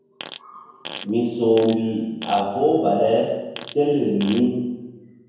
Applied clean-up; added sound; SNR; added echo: none; Fart; 16 dB; reverberation time 1.0 s.